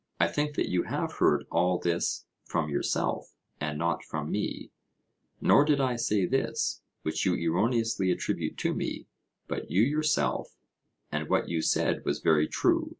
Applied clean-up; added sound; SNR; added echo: none; none; none; none.